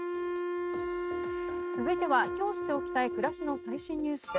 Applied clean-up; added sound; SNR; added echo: neural mask model RNNoise.